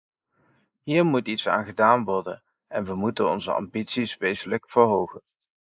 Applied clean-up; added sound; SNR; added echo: neural mask model Resemble Enhance denoiser.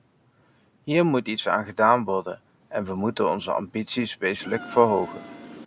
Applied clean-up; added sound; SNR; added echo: none; Insect; 14 dB; none.